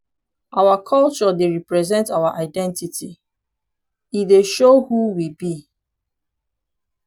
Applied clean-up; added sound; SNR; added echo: none; none; none; none.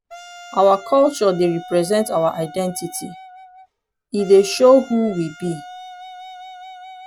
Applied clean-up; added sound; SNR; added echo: none; Wind instrument, woodwind instrument; 18 dB; none.